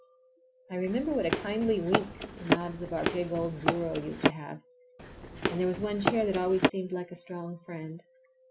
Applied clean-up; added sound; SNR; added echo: none; Run; -1 dB; none.